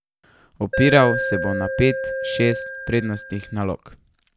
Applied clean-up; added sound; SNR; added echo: none; Alarm; 5 dB; none.